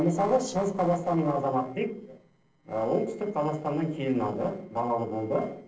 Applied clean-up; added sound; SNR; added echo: neural separator model SepFormer DNS4.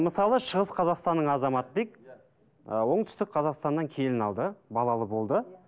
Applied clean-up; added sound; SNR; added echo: none; none; none; none.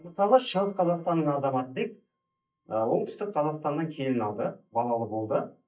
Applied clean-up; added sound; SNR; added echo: neural mask model DeepFilterNet 3.